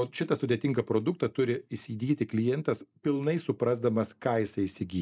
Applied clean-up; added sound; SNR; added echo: neural mask model Resemble Enhance denoiser.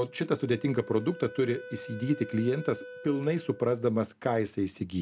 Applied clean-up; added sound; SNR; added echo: none; Wind instrument, woodwind instrument; 17 dB; none.